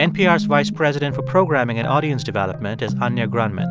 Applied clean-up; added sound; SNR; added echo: none; none; none; none.